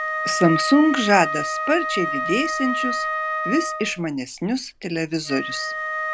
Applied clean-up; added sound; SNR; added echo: none; Wind instrument, woodwind instrument; 4 dB; none.